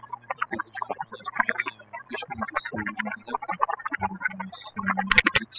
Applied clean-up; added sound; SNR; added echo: classical method spectral subtraction.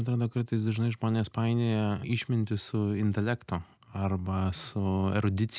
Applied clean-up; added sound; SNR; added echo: none; none; none; none.